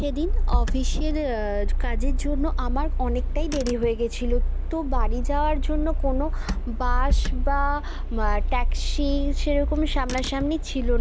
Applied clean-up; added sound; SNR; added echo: none; Engine / Car; -5 dB; none.